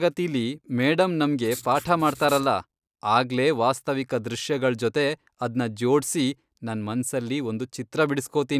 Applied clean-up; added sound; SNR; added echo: none; Writing; 17 dB; none.